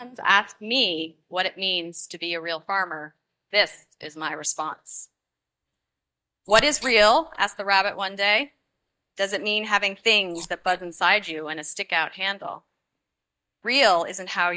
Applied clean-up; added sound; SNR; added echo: neural mask model DeepFilterNet 3.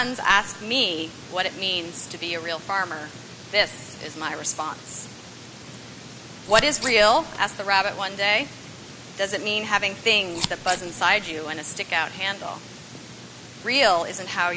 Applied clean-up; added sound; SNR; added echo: none; Scissors; 8 dB; none.